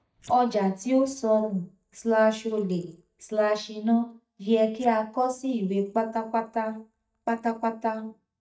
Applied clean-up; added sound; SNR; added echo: neural mask model DeepFilterNet 3.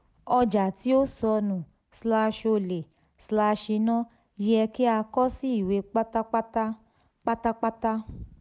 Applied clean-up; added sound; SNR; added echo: none; none; none; none.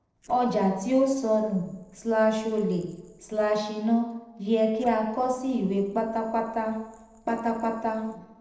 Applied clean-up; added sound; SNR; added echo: neural separator model SepFormer DNS4.